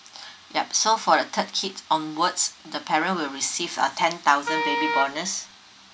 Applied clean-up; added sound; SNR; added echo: none; Wind instrument, woodwind instrument; 2 dB; none.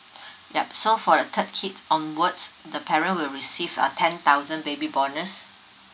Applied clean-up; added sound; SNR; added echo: none; none; none; none.